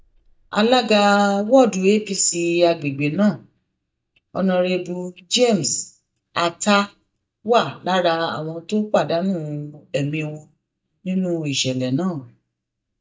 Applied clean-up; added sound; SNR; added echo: neural mask model DeepFilterNet 3.